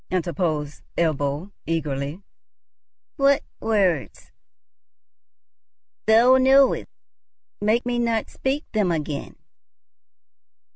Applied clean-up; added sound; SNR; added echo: none; none; none; none.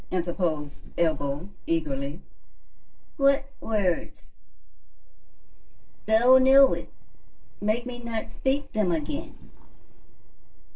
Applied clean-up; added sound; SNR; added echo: neural separator model SepFormer DNS4.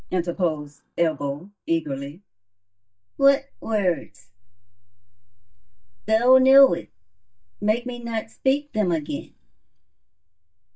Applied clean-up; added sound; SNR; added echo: neural mask model DeepFilterNet 3.